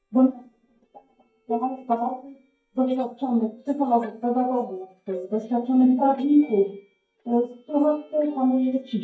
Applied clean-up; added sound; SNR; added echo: neural mask model DeepFilterNet 3.